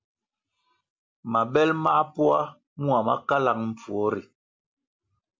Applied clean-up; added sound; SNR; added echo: none; none; none; none.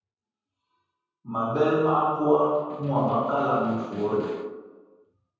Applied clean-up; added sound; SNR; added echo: none; Snare drum; 20 dB; reverberation time 1.2 s.